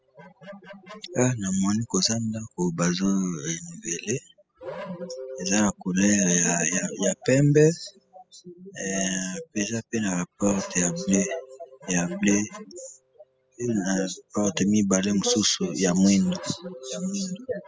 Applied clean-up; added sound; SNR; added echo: classical method spectral subtraction.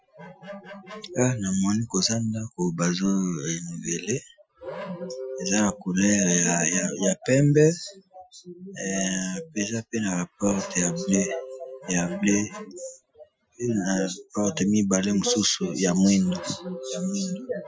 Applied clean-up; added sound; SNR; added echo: classical method Wiener filter.